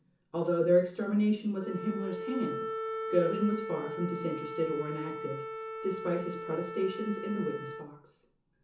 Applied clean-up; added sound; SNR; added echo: none; Wind instrument, woodwind instrument; 7 dB; reverberation time 0.9 s.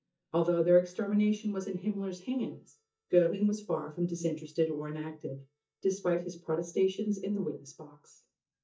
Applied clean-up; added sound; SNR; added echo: neural mask model DeepFilterNet 3.